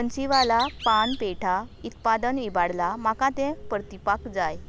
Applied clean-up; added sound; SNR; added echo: none; Bird; 10 dB; none.